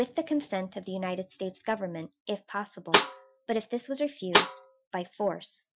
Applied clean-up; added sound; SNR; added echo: classical method Wiener filter.